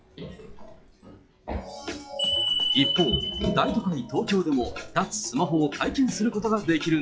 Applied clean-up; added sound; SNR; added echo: classical method log-MMSE.